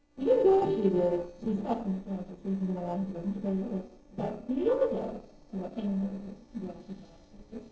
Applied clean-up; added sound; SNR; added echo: neural separator model SepFormer DNS4.